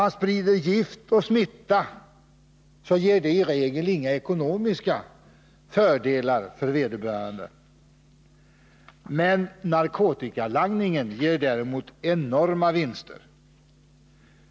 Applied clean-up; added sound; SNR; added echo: none; none; none; none.